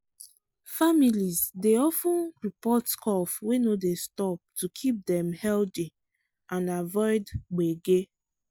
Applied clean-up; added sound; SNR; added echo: none; none; none; none.